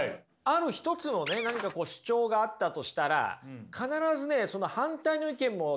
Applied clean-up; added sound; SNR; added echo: none; none; none; none.